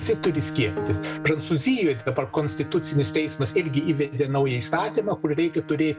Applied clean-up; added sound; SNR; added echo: none; Bowed string instrument + Bowed string instrument; 12 dB; none.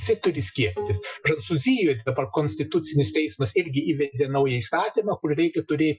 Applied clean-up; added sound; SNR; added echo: classical method Wiener filter.